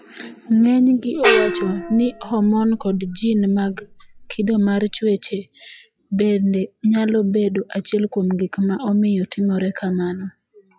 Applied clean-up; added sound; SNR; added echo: classical method log-MMSE.